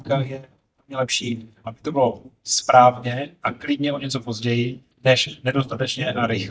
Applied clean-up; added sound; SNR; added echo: neural mask model DeepFilterNet 3.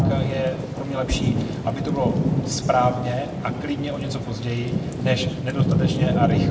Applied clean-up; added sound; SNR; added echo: none; Thunder / Rain; -2 dB; reverberation time 0.6 s.